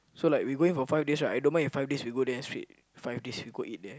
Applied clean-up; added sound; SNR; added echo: none; none; none; none.